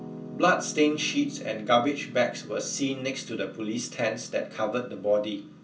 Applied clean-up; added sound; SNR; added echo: none; Piano; 15 dB; reverberation time 0.2 s.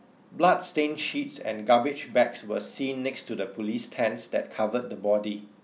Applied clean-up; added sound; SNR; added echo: none; none; none; none.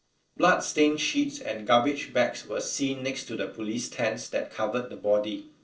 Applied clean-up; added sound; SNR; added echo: neural separator model SepFormer DNS4.